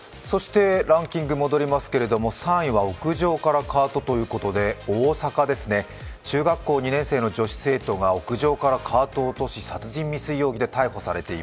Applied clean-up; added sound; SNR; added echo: none; none; none; none.